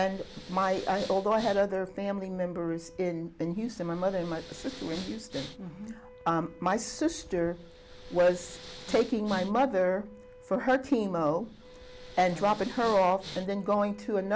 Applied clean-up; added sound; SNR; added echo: none; Wind instrument, woodwind instrument + Respiratory sounds; 17 dB; none.